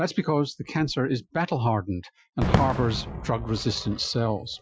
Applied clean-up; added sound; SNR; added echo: classical method Wiener filter.